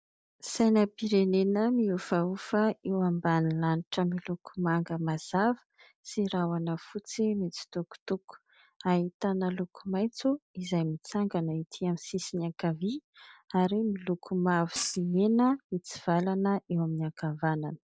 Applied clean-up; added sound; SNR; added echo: neural mask model DeepFilterNet 3.